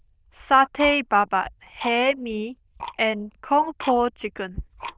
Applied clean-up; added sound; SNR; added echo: neural diffusion model UNIVERSE++.